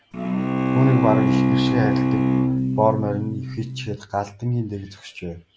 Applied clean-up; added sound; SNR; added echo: none; Bowed string instrument; -4 dB; none.